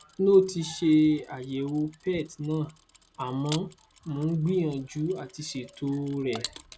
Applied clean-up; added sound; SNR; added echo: none; Mechanisms; 16 dB; none.